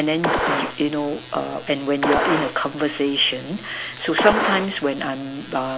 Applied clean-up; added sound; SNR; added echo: none; Gunshot, gunfire; 3 dB; none.